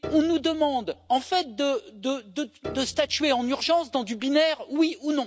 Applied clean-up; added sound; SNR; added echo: none; Piano; 19 dB; none.